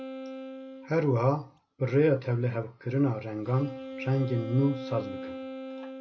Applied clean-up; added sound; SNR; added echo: none; Wind instrument, woodwind instrument; 12 dB; none.